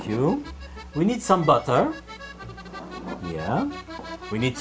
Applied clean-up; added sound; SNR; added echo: none; none; none; none.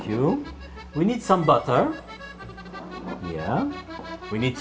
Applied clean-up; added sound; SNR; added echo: none; none; none; reverberation time 1.3 s.